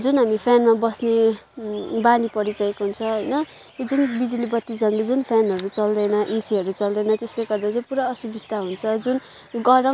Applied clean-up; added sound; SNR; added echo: none; none; none; none.